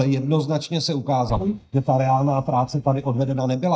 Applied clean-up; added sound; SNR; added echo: neural mask model DeepFilterNet 3.